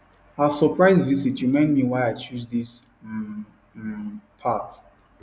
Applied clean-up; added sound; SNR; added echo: none; none; none; none.